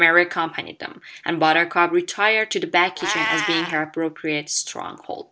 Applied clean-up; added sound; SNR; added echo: none; Meow; 11 dB; none.